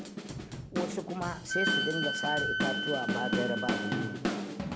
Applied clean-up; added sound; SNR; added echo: none; Wind instrument, woodwind instrument + Drum / Drum kit; -4 dB; none.